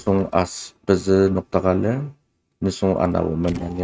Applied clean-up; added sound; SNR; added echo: neural mask model RNNoise.